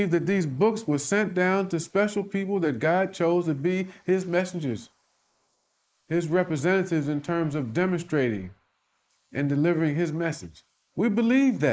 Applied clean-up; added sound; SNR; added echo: neural mask model Resemble Enhance denoiser.